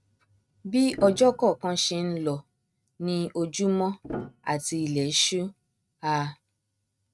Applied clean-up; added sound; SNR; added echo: neural mask model RNNoise.